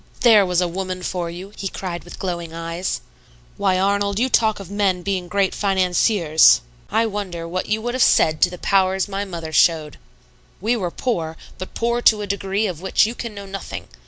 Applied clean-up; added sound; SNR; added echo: none; none; none; none.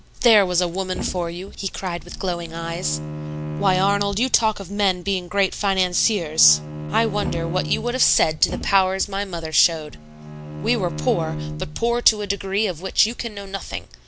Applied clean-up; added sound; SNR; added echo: none; Bowed string instrument + Thump, thud; 9 dB; none.